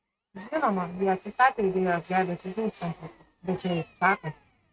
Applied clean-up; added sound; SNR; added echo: neural mask model RNNoise.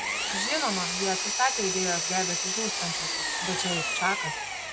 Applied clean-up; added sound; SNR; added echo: none; Power tool; -2 dB; none.